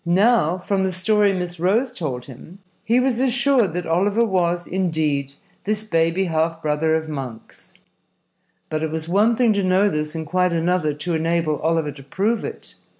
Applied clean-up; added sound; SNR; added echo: none; none; none; none.